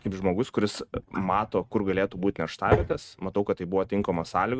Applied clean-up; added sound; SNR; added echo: neural mask model RNNoise.